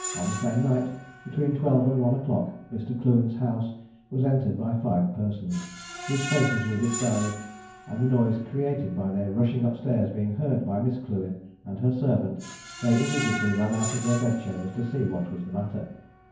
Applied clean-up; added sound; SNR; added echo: none; Screech; 13 dB; reverberation time 0.9 s.